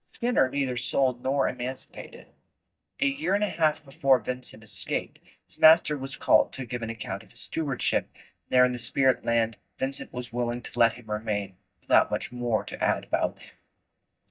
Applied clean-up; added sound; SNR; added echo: neural mask model DeepFilterNet 3.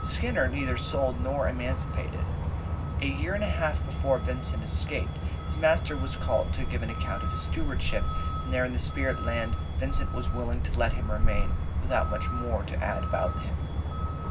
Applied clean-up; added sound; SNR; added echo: none; Truck; -4 dB; reverberation time 0.4 s.